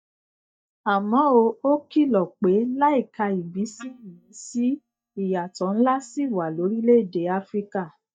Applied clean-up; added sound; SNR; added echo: neural mask model DeepFilterNet 3.